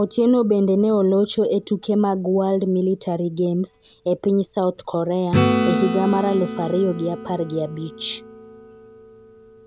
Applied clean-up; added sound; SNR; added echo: none; Acoustic guitar / Strum; 7 dB; none.